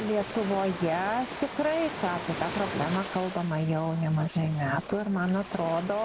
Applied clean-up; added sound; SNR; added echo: none; Ocean; 10 dB; none.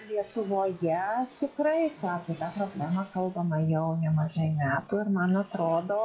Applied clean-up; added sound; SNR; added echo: classical method log-MMSE.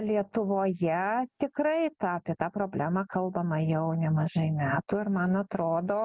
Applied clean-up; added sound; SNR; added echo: none; none; none; none.